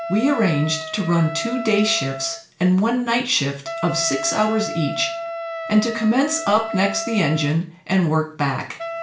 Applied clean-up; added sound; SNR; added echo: none; Wind instrument, woodwind instrument; 10 dB; reverberation time 0.4 s.